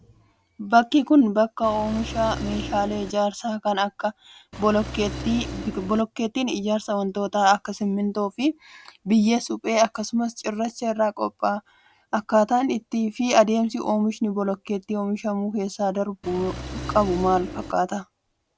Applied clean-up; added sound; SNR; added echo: none; Engine; 9 dB; none.